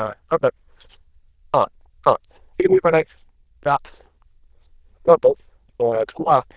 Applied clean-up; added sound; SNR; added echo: neural diffusion model UNIVERSE++.